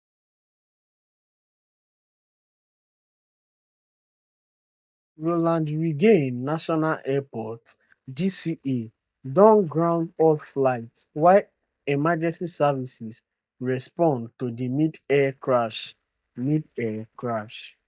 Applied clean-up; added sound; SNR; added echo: neural mask model DeepFilterNet 3.